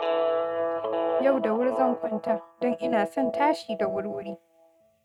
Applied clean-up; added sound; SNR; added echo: neural mask model RNNoise.